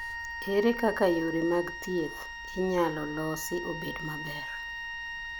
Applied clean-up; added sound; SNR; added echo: none; Wind instrument, woodwind instrument; 8 dB; none.